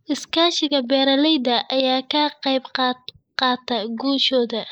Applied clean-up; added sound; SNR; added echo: neural mask model Resemble Enhance denoiser.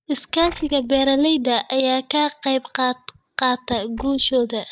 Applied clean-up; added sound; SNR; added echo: neural mask model DeepFilterNet 3.